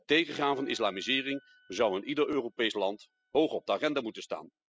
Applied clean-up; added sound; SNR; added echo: classical method spectral subtraction.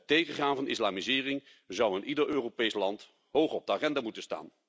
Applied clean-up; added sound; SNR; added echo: none; none; none; none.